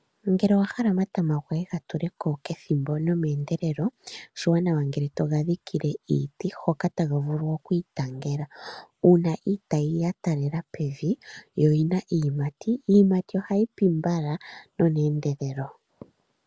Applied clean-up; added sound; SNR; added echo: none; none; none; none.